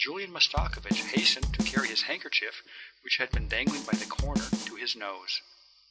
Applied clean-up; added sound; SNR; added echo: none; Drum kit; 0 dB; none.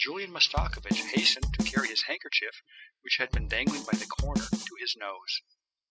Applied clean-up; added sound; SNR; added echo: classical method spectral subtraction.